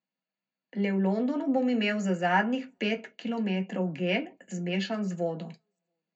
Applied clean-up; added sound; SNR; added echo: none; none; none; reverberation time 0.3 s.